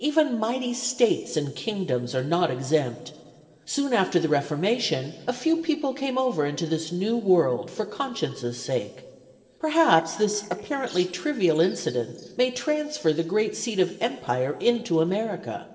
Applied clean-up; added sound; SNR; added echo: neural separator model SepFormer DNS4.